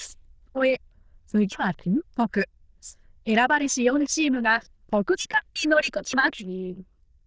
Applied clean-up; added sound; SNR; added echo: neural diffusion model UNIVERSE++.